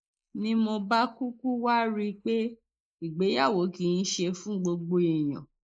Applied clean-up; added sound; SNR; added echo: neural mask model Resemble Enhance denoiser.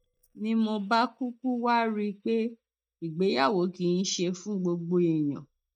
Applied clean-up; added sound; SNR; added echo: neural mask model DeepFilterNet 3.